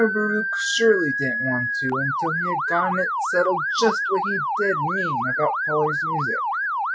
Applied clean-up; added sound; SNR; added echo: none; Motor vehicle (road) / Siren; -1 dB; none.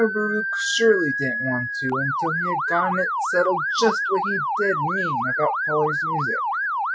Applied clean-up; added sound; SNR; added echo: classical method spectral subtraction.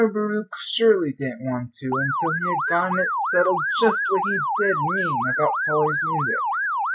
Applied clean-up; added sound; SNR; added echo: neural mask model Resemble Enhance denoiser.